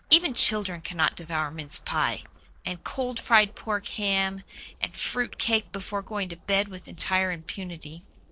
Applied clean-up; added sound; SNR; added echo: neural separator model SepFormer DNS4.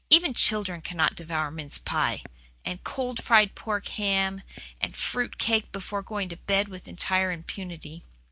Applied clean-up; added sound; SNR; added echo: none; none; none; none.